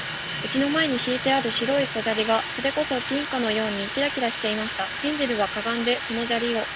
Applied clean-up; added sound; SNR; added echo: none; Sink (filling or washing) / Water tap, faucet; 6 dB; none.